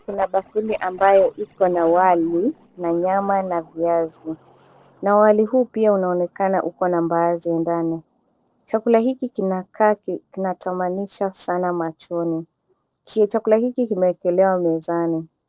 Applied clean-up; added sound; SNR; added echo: neural separator model SepFormer DNS4.